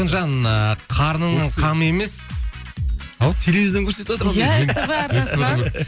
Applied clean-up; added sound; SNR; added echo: none; none; none; none.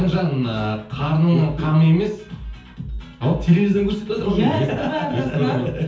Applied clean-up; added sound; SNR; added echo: none; none; none; reverberation time 0.5 s.